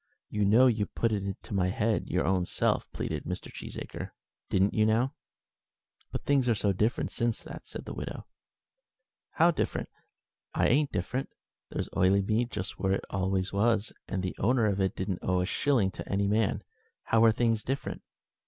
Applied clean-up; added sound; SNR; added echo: none; none; none; none.